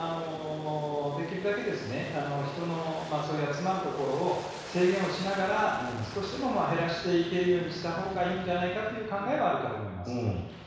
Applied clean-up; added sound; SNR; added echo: none; Aircraft; 12 dB; reverberation time 1.1 s.